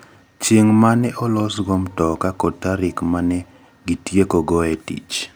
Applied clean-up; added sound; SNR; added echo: none; none; none; none.